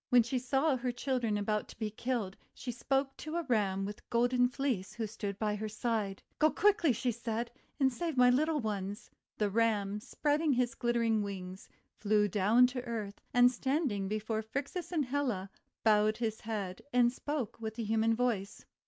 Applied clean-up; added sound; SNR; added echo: none; none; none; none.